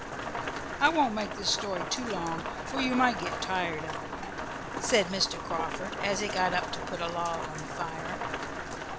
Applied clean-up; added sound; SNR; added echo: none; Rain; 4 dB; none.